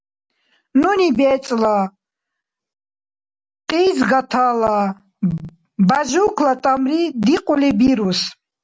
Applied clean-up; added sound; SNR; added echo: none; none; none; none.